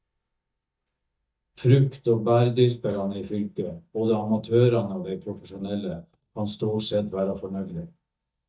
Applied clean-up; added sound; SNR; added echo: neural mask model DeepFilterNet 3.